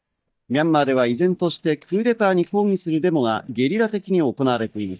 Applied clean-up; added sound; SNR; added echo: neural mask model DeepFilterNet 3.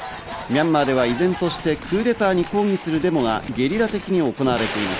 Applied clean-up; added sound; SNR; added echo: none; none; none; none.